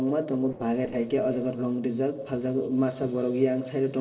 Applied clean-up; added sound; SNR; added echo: neural separator model SepFormer DNS4.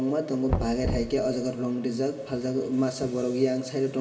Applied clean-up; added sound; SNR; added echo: none; Knock; 8 dB; reverberation time 0.8 s.